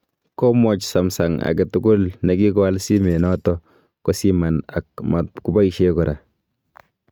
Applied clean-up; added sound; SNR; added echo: neural mask model RNNoise.